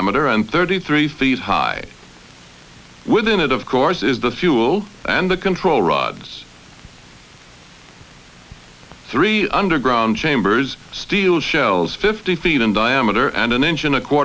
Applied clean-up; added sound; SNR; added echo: none; none; none; none.